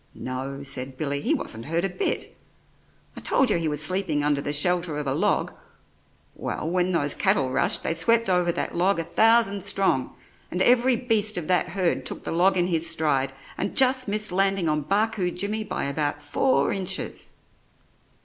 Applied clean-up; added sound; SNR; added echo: none; none; none; none.